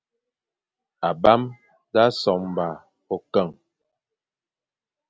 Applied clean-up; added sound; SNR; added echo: none; none; none; none.